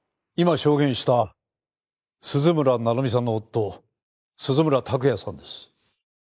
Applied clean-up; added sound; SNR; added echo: neural mask model Resemble Enhance denoiser.